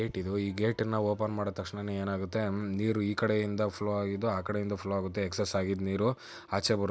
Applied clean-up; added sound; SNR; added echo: none; none; none; none.